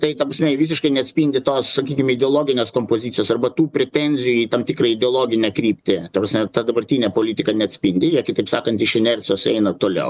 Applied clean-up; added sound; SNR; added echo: none; none; none; none.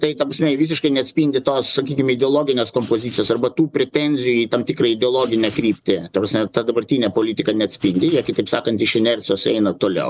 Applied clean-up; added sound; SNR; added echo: neural separator model SepFormer DNS4.